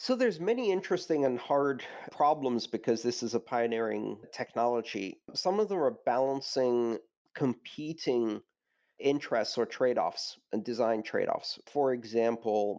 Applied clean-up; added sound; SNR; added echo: none; none; none; none.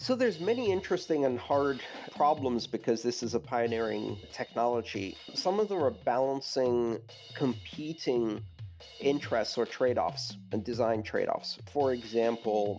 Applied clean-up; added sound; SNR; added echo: none; Drum kit; 16 dB; none.